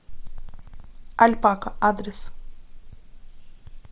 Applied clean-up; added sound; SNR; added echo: none; none; none; none.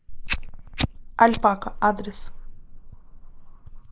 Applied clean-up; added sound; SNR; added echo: neural mask model Resemble Enhance denoiser.